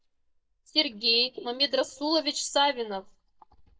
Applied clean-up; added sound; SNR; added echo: neural mask model DeepFilterNet 3.